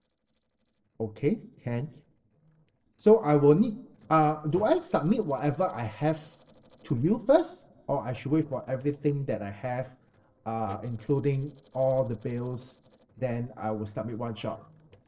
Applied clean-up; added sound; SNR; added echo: neural separator model SepFormer DNS4.